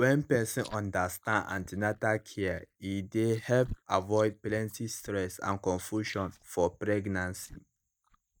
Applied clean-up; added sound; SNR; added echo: neural mask model DeepFilterNet 3.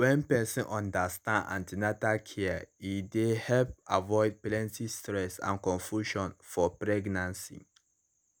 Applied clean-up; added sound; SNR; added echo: none; none; none; none.